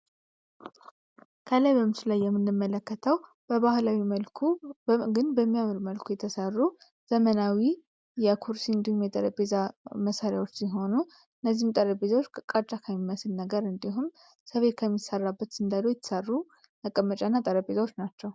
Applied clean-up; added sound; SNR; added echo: none; none; none; none.